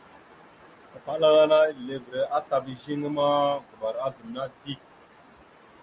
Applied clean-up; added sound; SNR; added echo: none; none; none; none.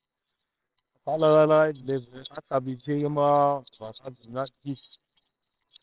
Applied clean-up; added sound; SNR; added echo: neural separator model SepFormer WHAMR!.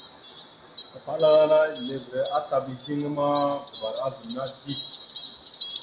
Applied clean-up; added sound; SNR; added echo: none; Fowl; 16 dB; reverberation time 1.0 s.